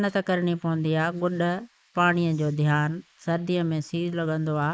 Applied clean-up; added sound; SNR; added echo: neural mask model Resemble Enhance denoiser.